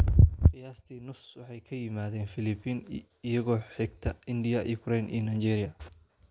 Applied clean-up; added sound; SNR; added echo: none; none; none; none.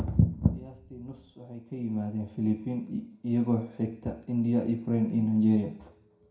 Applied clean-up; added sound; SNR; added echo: none; none; none; reverberation time 0.5 s.